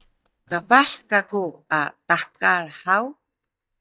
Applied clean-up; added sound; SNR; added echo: neural mask model DeepFilterNet 3.